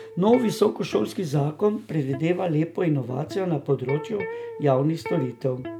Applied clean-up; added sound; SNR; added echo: none; Electric guitar; 14 dB; none.